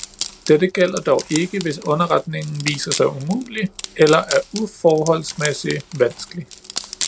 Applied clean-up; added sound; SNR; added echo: none; Wood; 12 dB; none.